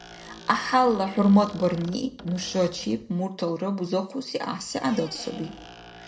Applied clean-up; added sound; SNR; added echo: none; Squeak; 19 dB; reverberation time 0.4 s.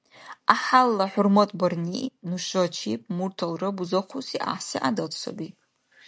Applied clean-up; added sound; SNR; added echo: none; none; none; none.